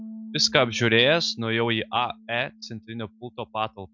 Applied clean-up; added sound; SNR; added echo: none; Bass guitar; 18 dB; none.